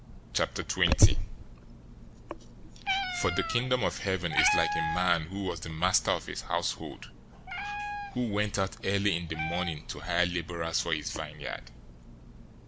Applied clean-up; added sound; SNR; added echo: none; Meow; 7 dB; none.